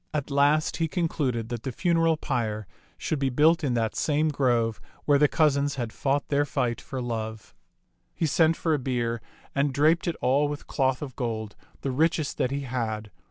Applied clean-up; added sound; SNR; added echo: none; none; none; none.